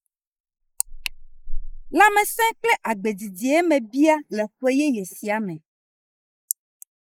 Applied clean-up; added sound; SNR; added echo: neural mask model Resemble Enhance denoiser.